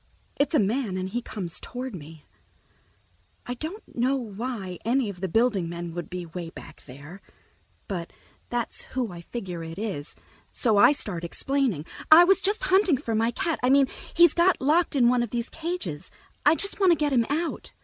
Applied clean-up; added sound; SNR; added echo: none; none; none; none.